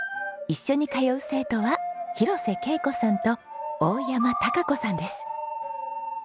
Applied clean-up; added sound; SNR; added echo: none; none; none; none.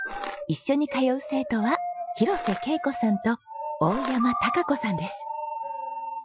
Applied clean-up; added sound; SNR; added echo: classical method Wiener filter.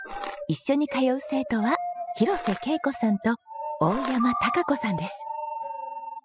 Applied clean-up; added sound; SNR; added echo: classical method spectral subtraction.